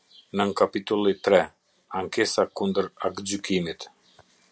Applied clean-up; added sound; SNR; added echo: none; none; none; none.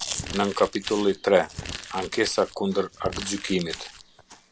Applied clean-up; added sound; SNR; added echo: none; Chewing, mastication + Crumpling, crinkling; 11 dB; none.